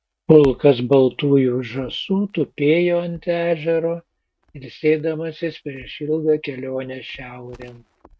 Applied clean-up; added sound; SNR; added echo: neural mask model RNNoise.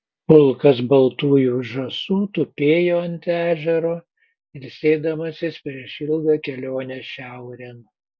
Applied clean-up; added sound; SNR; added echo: none; none; none; none.